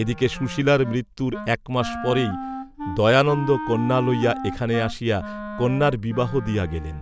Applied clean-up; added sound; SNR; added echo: none; Wind instrument, woodwind instrument; 11 dB; none.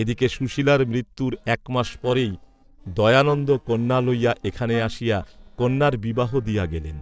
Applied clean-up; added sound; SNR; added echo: neural separator model SepFormer DNS4.